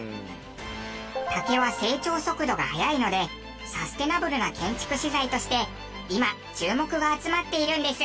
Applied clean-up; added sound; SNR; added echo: none; none; none; none.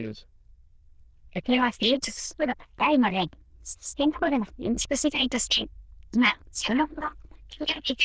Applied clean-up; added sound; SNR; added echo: neural diffusion model UNIVERSE++.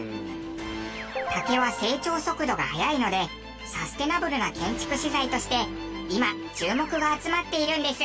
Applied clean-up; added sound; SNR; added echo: none; Keyboard (musical); 12 dB; none.